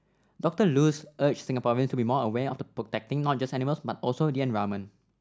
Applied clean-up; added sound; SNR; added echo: none; none; none; none.